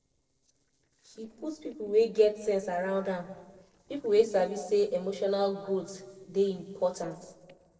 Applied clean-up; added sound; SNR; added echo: neural separator model SepFormer DNS4.